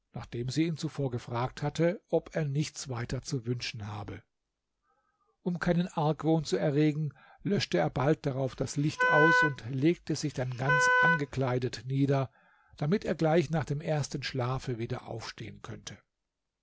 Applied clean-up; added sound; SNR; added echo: none; Wind instrument, woodwind instrument; -2 dB; none.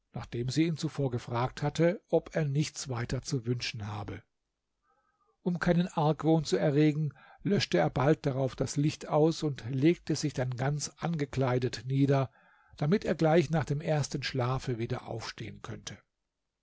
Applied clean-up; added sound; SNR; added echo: none; none; none; none.